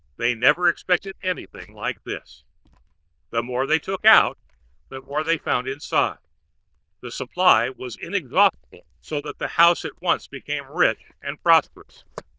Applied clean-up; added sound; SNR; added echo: neural diffusion model UNIVERSE++.